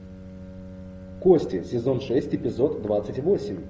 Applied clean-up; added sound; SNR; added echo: none; Bowed string instrument; 15 dB; none.